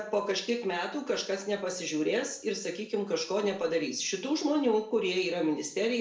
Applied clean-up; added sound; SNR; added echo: none; none; none; reverberation time 0.4 s.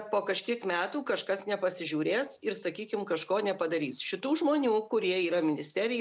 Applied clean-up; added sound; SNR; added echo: none; none; none; none.